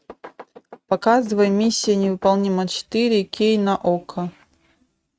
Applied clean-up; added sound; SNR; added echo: neural mask model RNNoise.